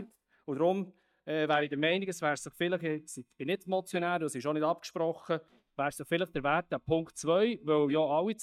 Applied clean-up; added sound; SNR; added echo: neural mask model DeepFilterNet 3.